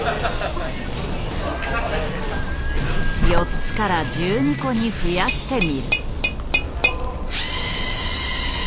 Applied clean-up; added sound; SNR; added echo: none; Tap / Glass + Zipper (clothing); -2 dB; none.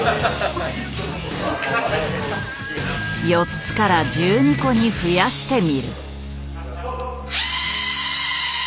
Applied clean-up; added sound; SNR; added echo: none; none; none; none.